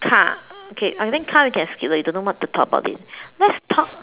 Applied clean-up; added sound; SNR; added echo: none; none; none; none.